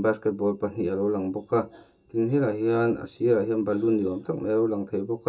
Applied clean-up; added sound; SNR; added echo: none; none; none; reverberation time 0.2 s.